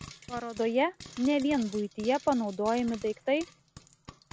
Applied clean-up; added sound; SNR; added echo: none; Frying (food); 18 dB; none.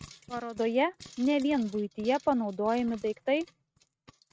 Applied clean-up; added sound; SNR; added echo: neural mask model RNNoise.